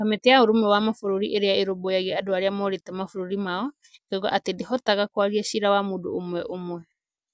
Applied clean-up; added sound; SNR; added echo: none; none; none; none.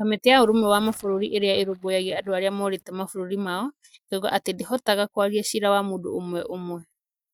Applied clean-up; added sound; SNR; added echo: neural mask model DeepFilterNet 3.